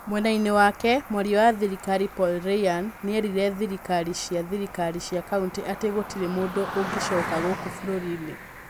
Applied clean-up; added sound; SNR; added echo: none; Cricket; 12 dB; none.